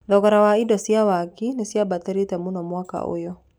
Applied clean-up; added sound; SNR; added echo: none; none; none; none.